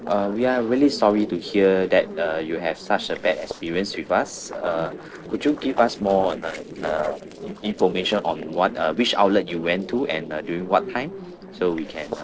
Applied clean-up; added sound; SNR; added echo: neural separator model SepFormer DNS4.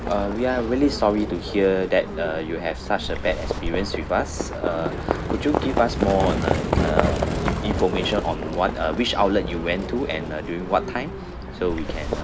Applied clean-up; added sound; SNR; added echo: none; Livestock, farm animals, working animals; 2 dB; none.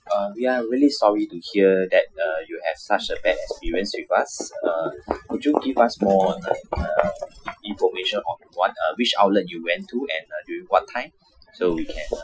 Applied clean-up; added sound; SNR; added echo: classical method Wiener filter.